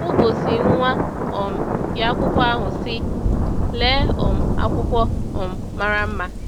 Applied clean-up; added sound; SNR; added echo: none; Thunder; -4 dB; none.